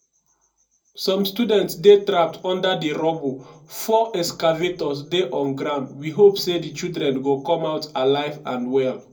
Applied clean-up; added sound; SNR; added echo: none; none; none; reverberation time 0.2 s.